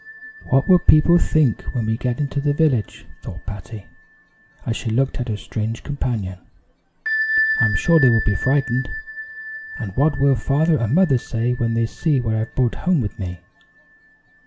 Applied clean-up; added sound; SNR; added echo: none; Bell; 11 dB; none.